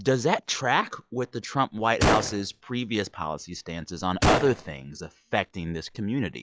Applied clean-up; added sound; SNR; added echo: classical method log-MMSE.